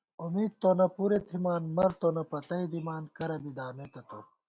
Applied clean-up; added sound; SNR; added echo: none; none; none; none.